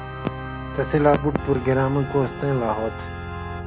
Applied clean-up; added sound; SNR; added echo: none; Organ; 8 dB; none.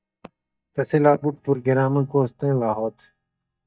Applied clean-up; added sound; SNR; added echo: neural mask model DeepFilterNet 3.